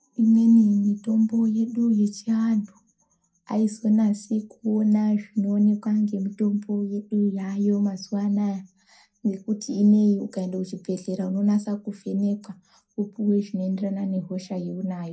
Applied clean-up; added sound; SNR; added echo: none; none; none; reverberation time 0.2 s.